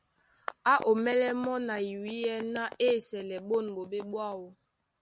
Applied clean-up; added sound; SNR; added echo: none; none; none; none.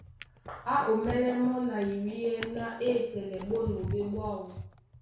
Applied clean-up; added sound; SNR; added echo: none; Drawer open or close; 11 dB; reverberation time 0.6 s.